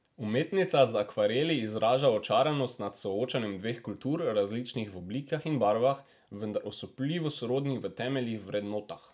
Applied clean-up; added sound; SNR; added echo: none; none; none; none.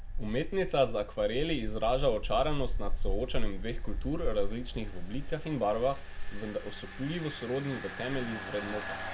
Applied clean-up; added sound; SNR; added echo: none; Engine; 0 dB; none.